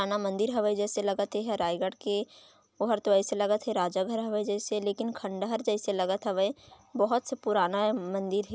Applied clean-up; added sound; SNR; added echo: none; none; none; none.